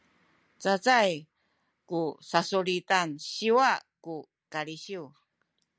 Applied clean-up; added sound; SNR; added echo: none; none; none; none.